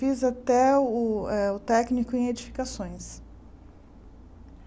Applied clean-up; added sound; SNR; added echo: none; none; none; none.